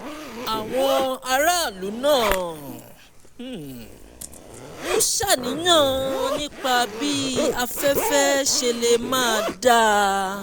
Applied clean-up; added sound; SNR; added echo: none; Zipper (clothing); 8 dB; none.